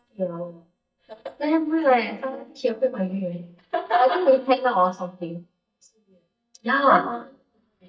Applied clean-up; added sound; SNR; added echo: neural mask model DeepFilterNet 3.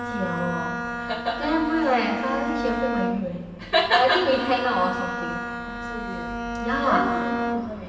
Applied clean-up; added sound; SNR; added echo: none; Bowed string instrument; 4 dB; reverberation time 2.4 s.